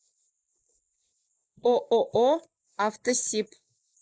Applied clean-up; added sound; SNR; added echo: neural mask model Resemble Enhance denoiser.